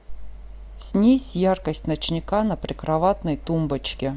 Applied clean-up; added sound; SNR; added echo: none; none; none; none.